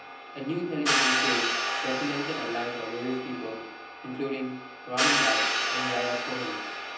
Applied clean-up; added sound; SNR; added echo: none; Hi-hat; -4 dB; reverberation time 0.6 s.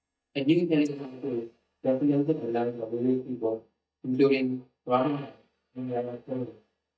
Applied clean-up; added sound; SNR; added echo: neural mask model DeepFilterNet 3.